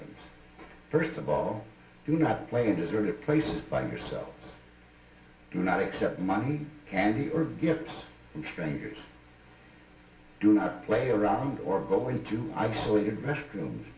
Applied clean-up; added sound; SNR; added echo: none; none; none; reverberation time 0.2 s.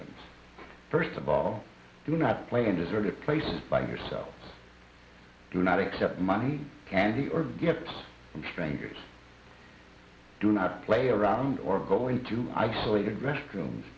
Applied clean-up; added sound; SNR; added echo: none; none; none; none.